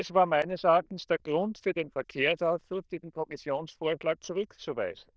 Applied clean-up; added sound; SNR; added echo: neural diffusion model UNIVERSE++.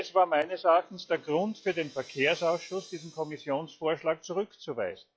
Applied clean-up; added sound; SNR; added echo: classical method log-MMSE.